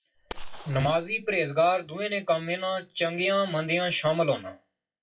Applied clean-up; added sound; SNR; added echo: classical method WPE with log-MMSE.